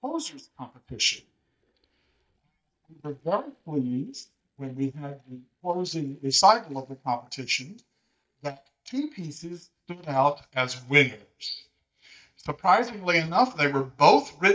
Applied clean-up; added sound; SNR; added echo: neural mask model DeepFilterNet 3.